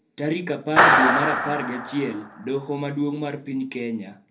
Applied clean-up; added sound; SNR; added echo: none; Clapping; -4 dB; reverberation time 0.3 s.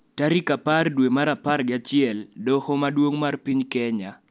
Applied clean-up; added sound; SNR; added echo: none; none; none; none.